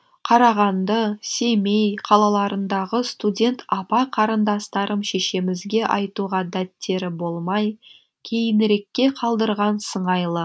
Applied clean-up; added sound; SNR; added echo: none; none; none; none.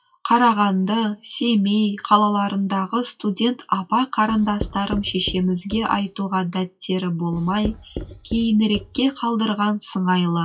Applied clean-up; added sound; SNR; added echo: classical method WPE with log-MMSE.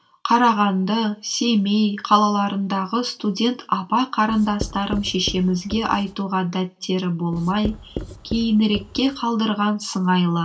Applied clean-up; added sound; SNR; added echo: none; Writing; 13 dB; reverberation time 0.2 s.